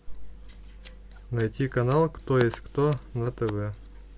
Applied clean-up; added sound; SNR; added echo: none; Scissors; 20 dB; none.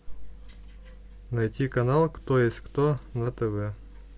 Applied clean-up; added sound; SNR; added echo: none; none; none; none.